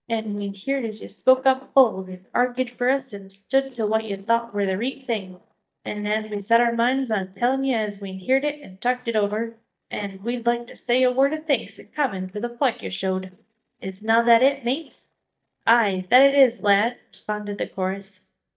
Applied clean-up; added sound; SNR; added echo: neural mask model DeepFilterNet 3.